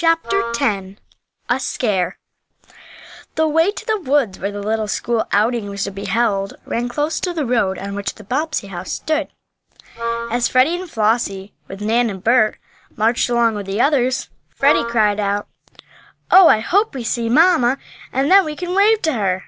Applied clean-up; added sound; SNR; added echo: none; Wind instrument, woodwind instrument; 7 dB; none.